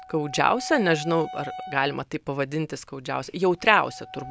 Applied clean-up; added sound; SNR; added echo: none; Wind instrument, woodwind instrument; 15 dB; none.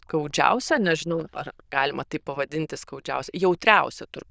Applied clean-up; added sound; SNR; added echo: neural diffusion model UNIVERSE++.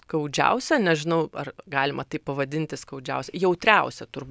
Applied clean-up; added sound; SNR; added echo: none; none; none; none.